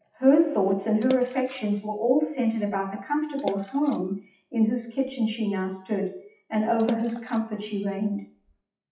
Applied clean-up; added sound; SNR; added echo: classical method WPE with log-MMSE.